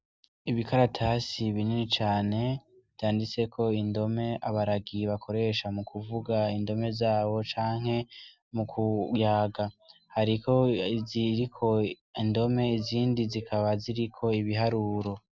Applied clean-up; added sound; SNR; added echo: none; none; none; none.